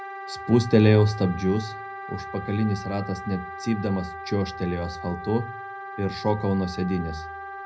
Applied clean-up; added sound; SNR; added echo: none; Wind instrument, woodwind instrument; 11 dB; reverberation time 0.4 s.